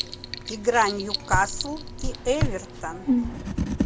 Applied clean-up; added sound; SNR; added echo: none; Writing; 0 dB; none.